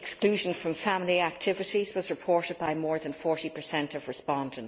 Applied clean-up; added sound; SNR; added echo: none; none; none; none.